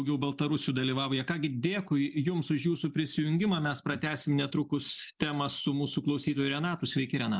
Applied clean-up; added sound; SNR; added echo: none; none; none; none.